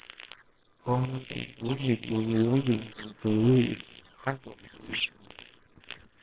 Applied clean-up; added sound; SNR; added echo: neural separator model SepFormer WHAMR!.